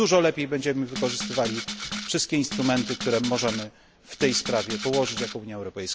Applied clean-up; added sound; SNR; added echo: none; Rattle (instrument); 8 dB; none.